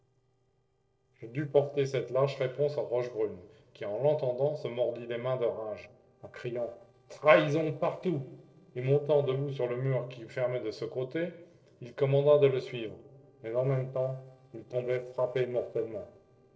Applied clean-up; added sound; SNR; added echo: neural separator model SepFormer DNS4.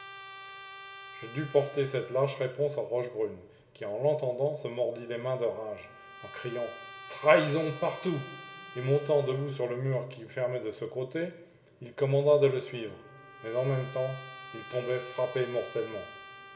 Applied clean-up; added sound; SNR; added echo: none; Trumpet; 17 dB; reverberation time 2.8 s.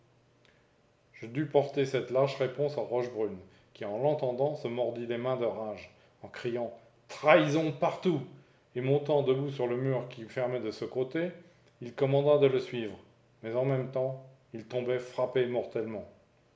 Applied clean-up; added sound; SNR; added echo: none; none; none; none.